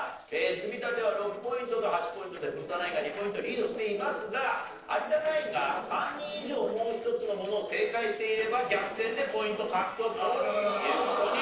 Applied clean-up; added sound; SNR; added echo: neural separator model SepFormer DNS4.